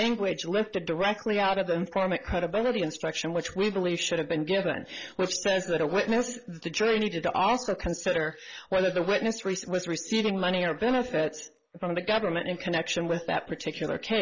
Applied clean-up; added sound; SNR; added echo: neural mask model Resemble Enhance denoiser.